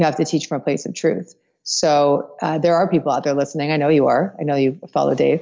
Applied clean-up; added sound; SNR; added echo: none; none; none; none.